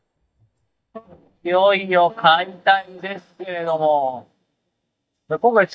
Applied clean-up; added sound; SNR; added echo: neural mask model DeepFilterNet 3.